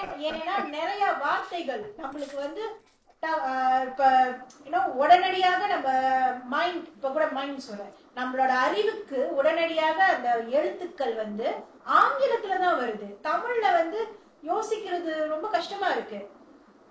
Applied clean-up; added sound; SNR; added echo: neural separator model SepFormer DNS4.